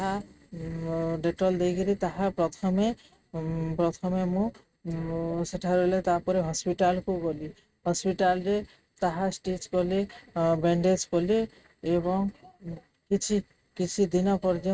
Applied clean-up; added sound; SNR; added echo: neural mask model RNNoise.